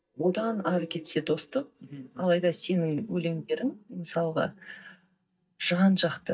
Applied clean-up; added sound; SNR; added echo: neural mask model DeepFilterNet 3.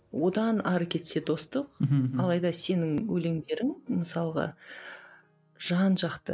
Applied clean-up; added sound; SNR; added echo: none; none; none; none.